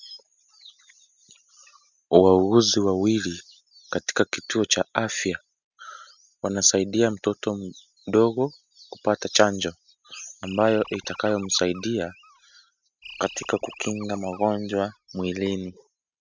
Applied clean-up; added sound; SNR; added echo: neural mask model RNNoise.